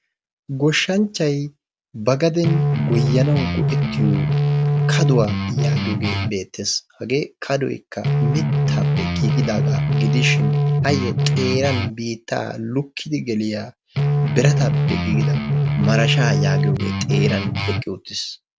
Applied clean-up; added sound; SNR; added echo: none; Guitar; -5 dB; none.